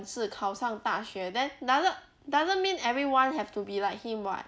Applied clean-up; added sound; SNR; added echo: none; none; none; none.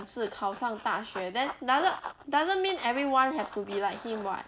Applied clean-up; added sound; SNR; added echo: none; Run; 15 dB; none.